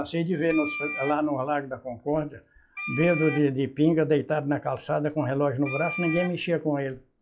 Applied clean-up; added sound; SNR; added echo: classical method log-MMSE.